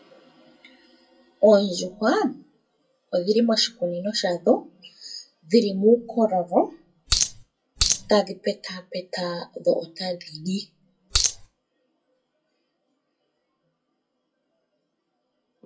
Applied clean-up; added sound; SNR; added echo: classical method WPE with log-MMSE.